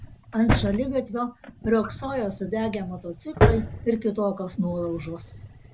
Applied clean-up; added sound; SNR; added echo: none; Drawer open or close; 2 dB; none.